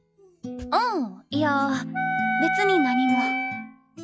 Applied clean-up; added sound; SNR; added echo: classical method log-MMSE.